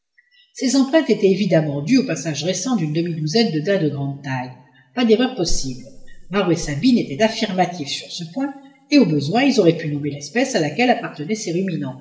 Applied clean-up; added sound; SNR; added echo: none; none; none; reverberation time 0.9 s.